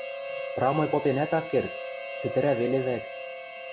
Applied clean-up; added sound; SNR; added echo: none; Harmonica; 7 dB; none.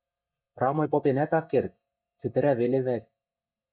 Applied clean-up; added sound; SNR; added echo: neural mask model DeepFilterNet 3.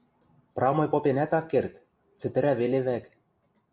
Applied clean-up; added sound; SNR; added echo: none; none; none; none.